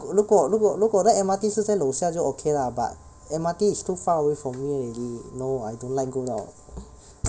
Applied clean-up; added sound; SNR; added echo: none; none; none; none.